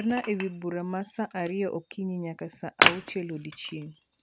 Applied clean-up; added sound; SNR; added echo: none; Wood; 0 dB; none.